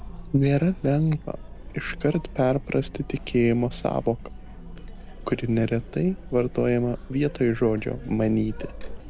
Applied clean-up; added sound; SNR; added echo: none; Chatter; 12 dB; none.